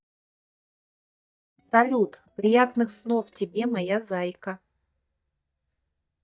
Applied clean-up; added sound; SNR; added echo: neural mask model DeepFilterNet 3.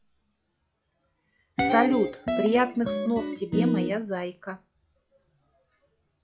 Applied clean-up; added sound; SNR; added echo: classical method log-MMSE.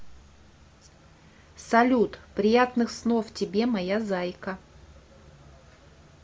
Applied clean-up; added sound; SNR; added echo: none; none; none; none.